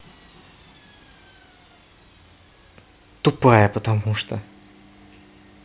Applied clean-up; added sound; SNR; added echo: none; none; none; none.